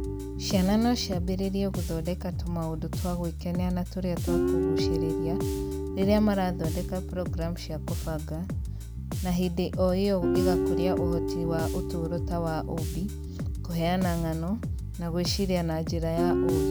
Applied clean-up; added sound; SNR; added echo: none; Bass guitar + Guitar; 0 dB; none.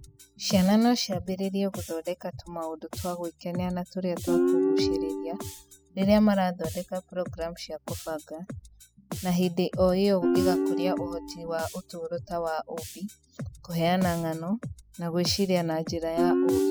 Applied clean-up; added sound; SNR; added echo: classical method spectral subtraction.